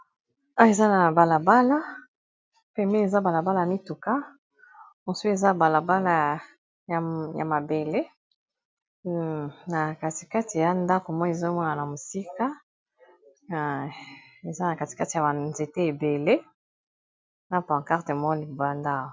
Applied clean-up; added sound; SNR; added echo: none; none; none; none.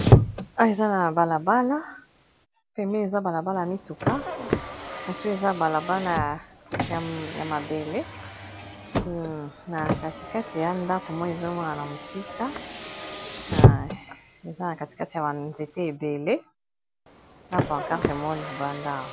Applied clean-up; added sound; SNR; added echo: none; Car; 0 dB; none.